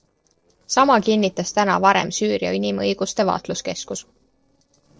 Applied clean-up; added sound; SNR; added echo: neural separator model SepFormer DNS4.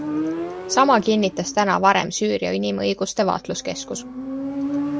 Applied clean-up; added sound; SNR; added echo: none; Motorcycle; 8 dB; none.